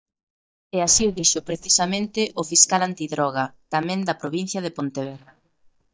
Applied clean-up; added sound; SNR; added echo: neural mask model DeepFilterNet 3.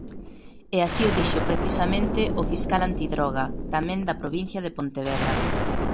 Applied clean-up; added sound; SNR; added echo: none; Explosion; 2 dB; none.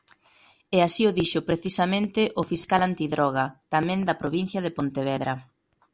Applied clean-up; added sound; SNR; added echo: none; none; none; none.